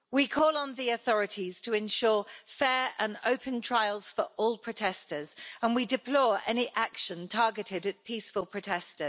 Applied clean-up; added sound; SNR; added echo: none; none; none; none.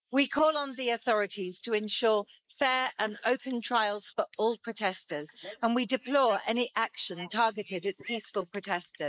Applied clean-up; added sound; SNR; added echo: neural mask model Resemble Enhance denoiser.